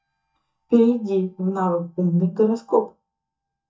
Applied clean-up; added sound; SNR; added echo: neural mask model DeepFilterNet 3.